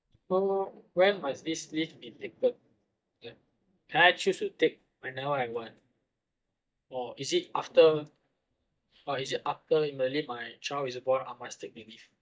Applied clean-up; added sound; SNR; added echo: neural mask model DeepFilterNet 3.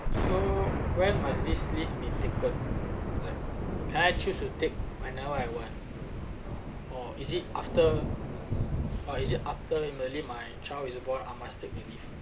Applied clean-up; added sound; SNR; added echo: none; Thunder / Rain; -1 dB; none.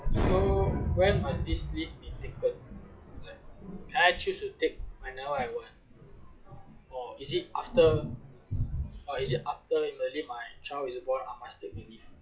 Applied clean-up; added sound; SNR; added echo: classical method log-MMSE.